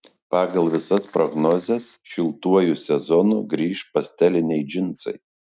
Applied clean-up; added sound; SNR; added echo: neural mask model RNNoise.